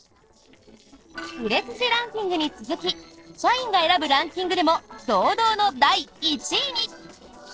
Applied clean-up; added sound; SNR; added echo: neural separator model SepFormer DNS4.